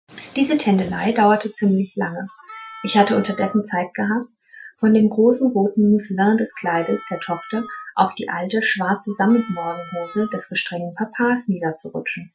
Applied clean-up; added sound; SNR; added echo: classical method Wiener filter.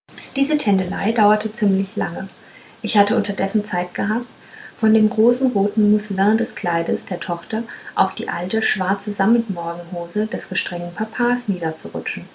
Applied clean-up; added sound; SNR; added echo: none; none; none; none.